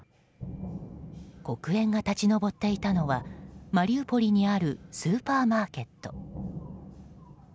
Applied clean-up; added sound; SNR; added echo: none; none; none; none.